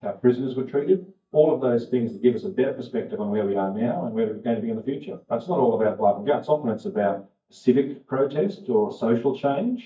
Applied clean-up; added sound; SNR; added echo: neural mask model DeepFilterNet 3.